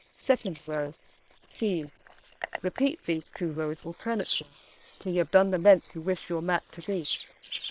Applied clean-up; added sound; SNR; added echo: neural separator model SepFormer WHAM!.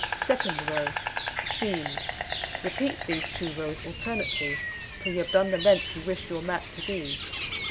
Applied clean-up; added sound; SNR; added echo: none; Insect; 3 dB; none.